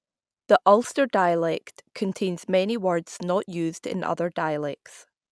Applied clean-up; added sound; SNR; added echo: none; none; none; none.